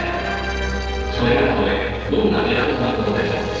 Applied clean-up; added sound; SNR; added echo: neural separator model SepFormer DNS4.